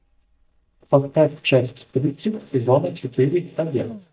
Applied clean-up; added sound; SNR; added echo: neural mask model DeepFilterNet 3.